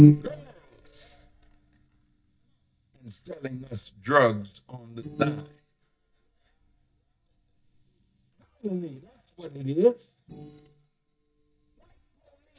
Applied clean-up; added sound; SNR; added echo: neural mask model DeepFilterNet 3.